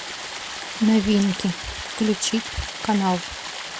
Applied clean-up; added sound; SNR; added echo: none; Stream; 9 dB; none.